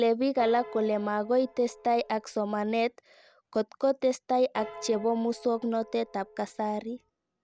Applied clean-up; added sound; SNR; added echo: none; Piano; 17 dB; none.